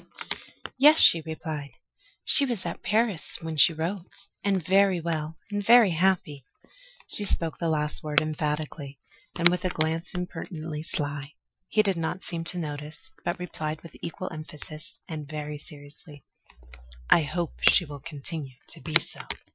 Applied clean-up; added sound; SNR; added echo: classical method Wiener filter.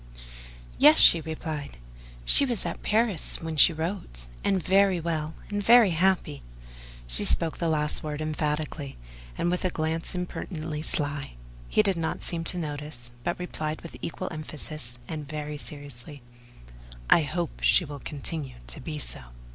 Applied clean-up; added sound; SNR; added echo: none; none; none; none.